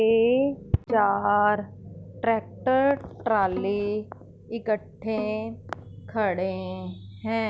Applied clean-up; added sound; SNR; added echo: none; Bowed string instrument; 18 dB; none.